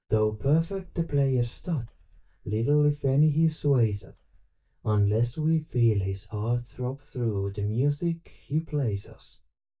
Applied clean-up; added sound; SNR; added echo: neural mask model DeepFilterNet 3.